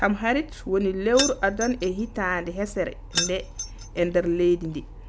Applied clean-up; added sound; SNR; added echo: none; Keys jangling; 8 dB; none.